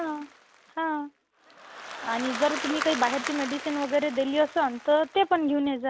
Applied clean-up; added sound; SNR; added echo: none; Applause; 11 dB; none.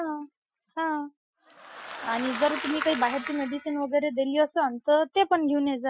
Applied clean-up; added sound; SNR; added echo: classical method Wiener filter.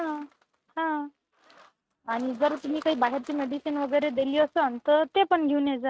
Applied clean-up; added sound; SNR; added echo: neural mask model RNNoise.